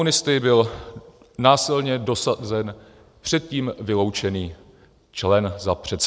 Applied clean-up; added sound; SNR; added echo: none; none; none; none.